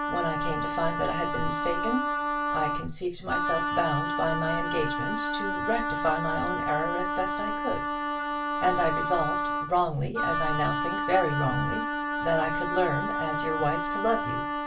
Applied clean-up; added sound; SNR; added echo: none; Wind instrument, woodwind instrument; 0 dB; reverberation time 0.2 s.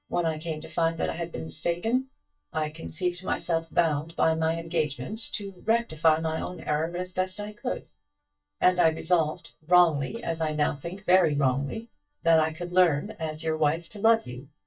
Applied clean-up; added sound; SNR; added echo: neural mask model DeepFilterNet 3.